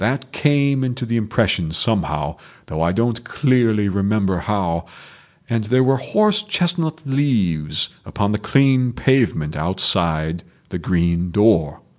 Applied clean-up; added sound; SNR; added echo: none; none; none; none.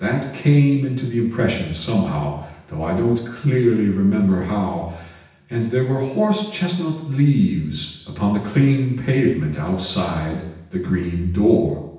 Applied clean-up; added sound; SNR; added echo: none; none; none; reverberation time 0.9 s.